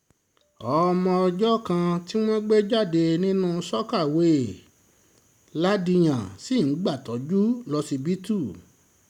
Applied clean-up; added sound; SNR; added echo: none; none; none; none.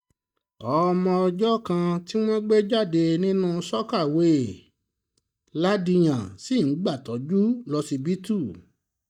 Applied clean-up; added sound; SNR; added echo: neural mask model DeepFilterNet 3.